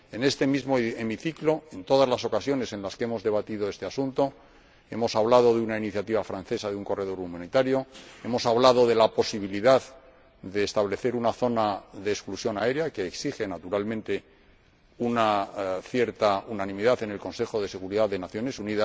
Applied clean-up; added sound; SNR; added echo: none; none; none; none.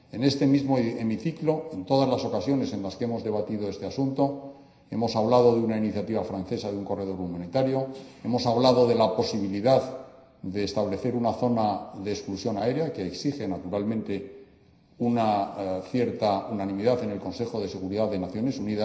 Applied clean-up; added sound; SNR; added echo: none; none; none; reverberation time 0.9 s.